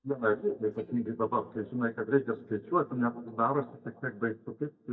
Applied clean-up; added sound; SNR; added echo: neural mask model DeepFilterNet 3.